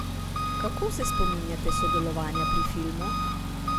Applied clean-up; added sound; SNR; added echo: none; Engine; -3 dB; none.